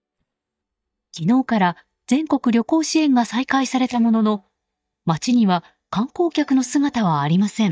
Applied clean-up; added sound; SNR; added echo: neural mask model DeepFilterNet 3.